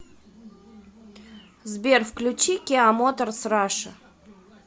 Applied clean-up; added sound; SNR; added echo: none; none; none; none.